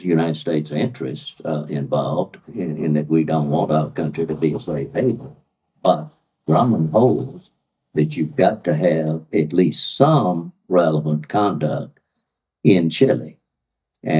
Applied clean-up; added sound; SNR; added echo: neural mask model DeepFilterNet 3.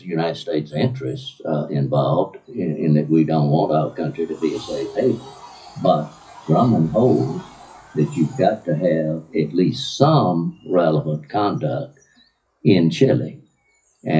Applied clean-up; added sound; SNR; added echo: classical method WPE with log-MMSE.